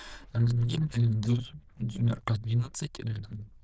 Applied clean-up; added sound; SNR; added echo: neural diffusion model UNIVERSE++.